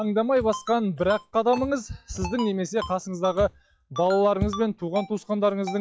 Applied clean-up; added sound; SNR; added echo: classical method log-MMSE.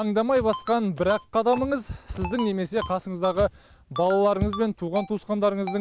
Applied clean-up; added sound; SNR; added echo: none; Ringtone + Walk, footsteps; 12 dB; none.